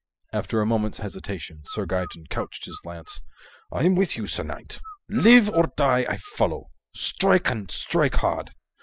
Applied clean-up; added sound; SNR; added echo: classical method spectral subtraction.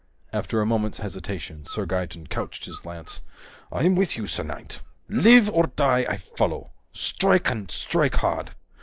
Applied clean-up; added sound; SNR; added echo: neural mask model Resemble Enhance denoiser.